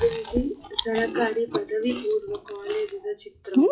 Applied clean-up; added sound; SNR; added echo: classical method WPE with log-MMSE.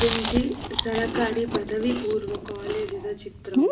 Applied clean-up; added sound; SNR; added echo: none; Chewing, mastication; 2 dB; reverberation time 0.6 s.